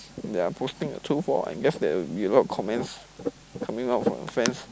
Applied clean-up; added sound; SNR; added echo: none; none; none; none.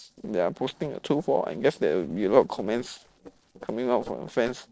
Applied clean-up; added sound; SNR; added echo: neural separator model SepFormer DNS4.